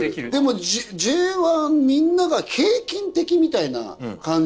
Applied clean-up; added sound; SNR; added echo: neural separator model SepFormer DNS4.